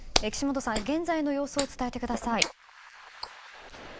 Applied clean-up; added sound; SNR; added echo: neural mask model Resemble Enhance denoiser.